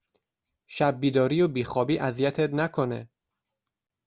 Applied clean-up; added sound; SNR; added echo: none; none; none; none.